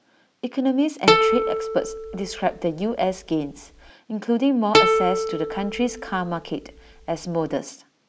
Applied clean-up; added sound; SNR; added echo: none; Plucked string instrument; -1 dB; none.